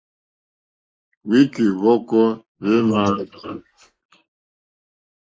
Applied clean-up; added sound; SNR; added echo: neural mask model Resemble Enhance denoiser.